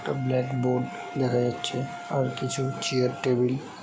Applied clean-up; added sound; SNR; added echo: none; Wind instrument, woodwind instrument; 13 dB; none.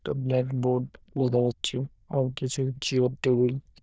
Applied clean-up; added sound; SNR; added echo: neural diffusion model UNIVERSE++.